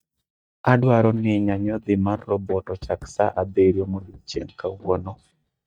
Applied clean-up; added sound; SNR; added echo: neural mask model DeepFilterNet 3.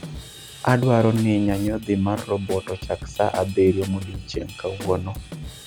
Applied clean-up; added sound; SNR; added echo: none; Drum / Drum kit; 14 dB; none.